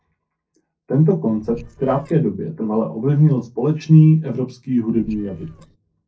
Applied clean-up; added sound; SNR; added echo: neural separator model SepFormer DNS4.